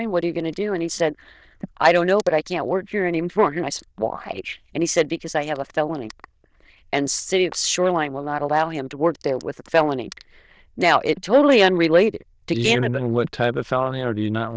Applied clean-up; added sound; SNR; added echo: neural diffusion model UNIVERSE++.